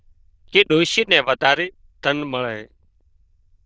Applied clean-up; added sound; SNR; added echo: neural diffusion model UNIVERSE++.